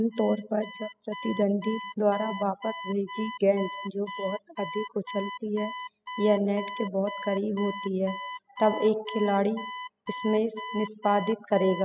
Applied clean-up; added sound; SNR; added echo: classical method spectral subtraction.